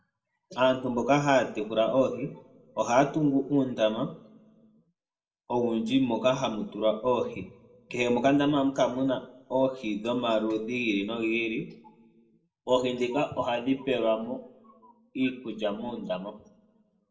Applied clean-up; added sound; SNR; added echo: none; none; none; reverberation time 0.4 s.